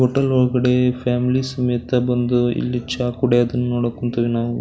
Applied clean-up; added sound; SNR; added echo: none; none; none; none.